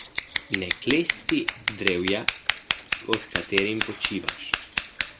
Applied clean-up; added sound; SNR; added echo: none; Scissors; -3 dB; none.